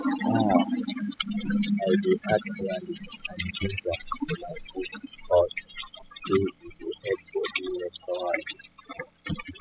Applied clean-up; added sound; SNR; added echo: classical method spectral subtraction.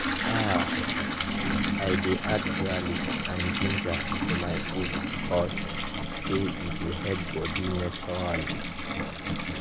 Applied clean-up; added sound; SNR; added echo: none; Bathtub (filling or washing) / Water tap, faucet; -3 dB; none.